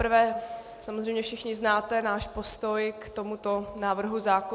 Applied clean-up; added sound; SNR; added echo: none; none; none; none.